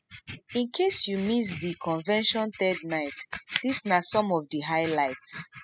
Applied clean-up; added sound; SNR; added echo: classical method spectral subtraction.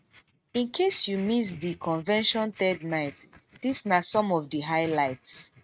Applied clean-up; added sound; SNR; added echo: neural mask model RNNoise.